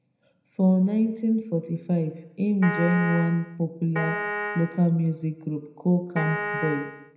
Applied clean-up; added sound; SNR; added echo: none; Piano; 5 dB; reverberation time 0.7 s.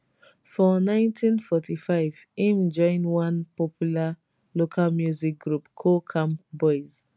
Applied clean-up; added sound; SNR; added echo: none; none; none; none.